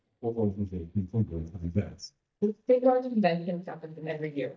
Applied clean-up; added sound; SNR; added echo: neural mask model DeepFilterNet 3.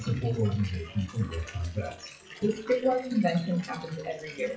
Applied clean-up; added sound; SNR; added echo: classical method WPE with log-MMSE.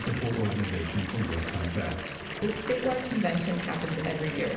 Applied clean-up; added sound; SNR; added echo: none; Fill (with liquid) / Bathtub (filling or washing) / Water tap, faucet; 6 dB; reverberation time 0.8 s.